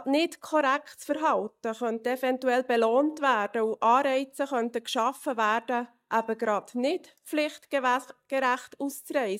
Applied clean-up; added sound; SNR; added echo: neural mask model DeepFilterNet 3.